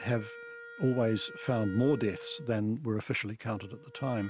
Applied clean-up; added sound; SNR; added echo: none; Wind instrument, woodwind instrument; 16 dB; none.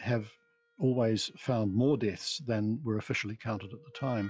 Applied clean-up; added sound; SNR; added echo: classical method log-MMSE.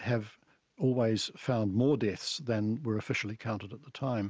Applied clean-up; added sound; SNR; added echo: none; none; none; none.